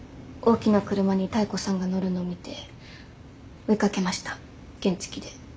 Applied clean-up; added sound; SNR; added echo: none; none; none; none.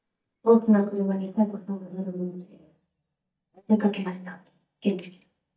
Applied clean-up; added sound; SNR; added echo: neural mask model DeepFilterNet 3.